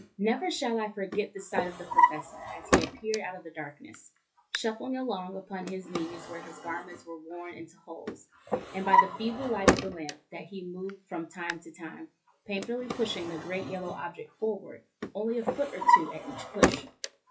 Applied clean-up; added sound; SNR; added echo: classical method WPE with log-MMSE.